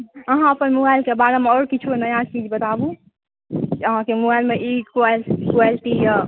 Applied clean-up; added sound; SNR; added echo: none; none; none; none.